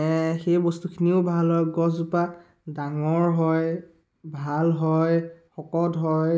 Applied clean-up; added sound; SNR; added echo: none; none; none; none.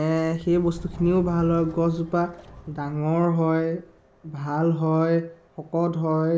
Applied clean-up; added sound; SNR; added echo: none; Subway, metro, underground; 20 dB; none.